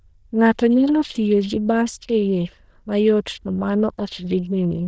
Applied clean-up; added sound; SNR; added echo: neural diffusion model UNIVERSE++.